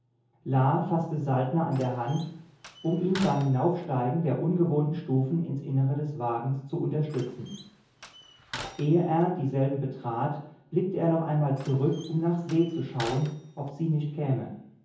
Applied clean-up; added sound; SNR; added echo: none; Slam; 17 dB; reverberation time 0.7 s.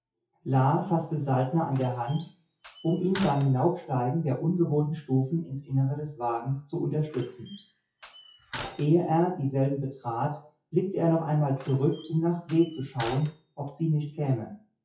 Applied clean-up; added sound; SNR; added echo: classical method WPE with log-MMSE.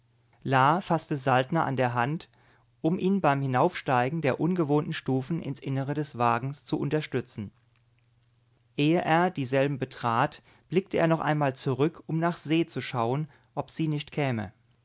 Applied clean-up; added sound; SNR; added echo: none; none; none; none.